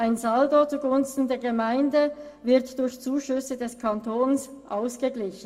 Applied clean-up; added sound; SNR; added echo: none; none; none; reverberation time 0.3 s.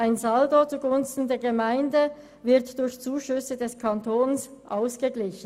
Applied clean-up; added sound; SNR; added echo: none; none; none; none.